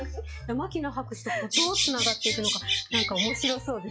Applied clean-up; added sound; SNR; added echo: classical method log-MMSE.